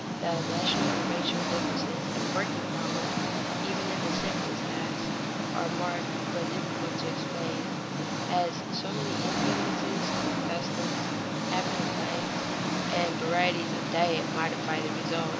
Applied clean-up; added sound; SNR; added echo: none; Engine; -4 dB; none.